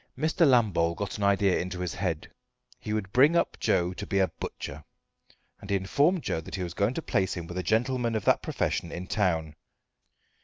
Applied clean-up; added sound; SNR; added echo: none; none; none; none.